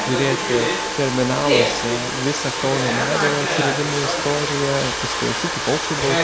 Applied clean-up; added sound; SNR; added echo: none; Domestic sounds, home sounds; -1 dB; none.